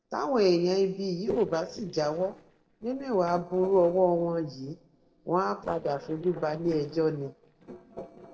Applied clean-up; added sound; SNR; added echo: neural separator model SepFormer DNS4.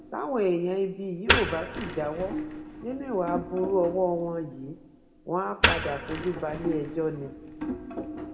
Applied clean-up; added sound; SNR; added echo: none; Wood; 3 dB; reverberation time 1.0 s.